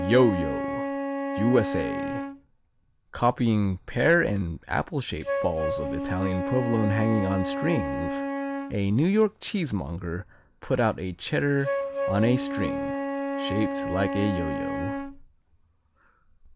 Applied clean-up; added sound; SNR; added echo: none; Wind instrument, woodwind instrument; 5 dB; none.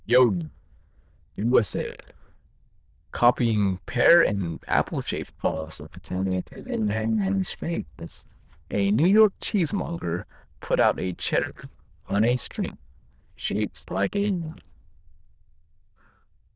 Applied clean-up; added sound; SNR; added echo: neural diffusion model UNIVERSE++.